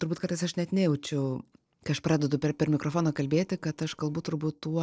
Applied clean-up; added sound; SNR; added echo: neural separator model SepFormer DNS4.